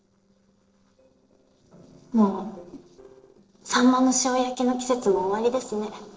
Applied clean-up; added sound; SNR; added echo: neural separator model SepFormer DNS4.